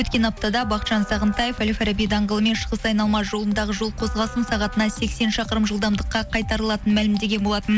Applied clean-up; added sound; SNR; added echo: none; Wind instrument, woodwind instrument; 19 dB; none.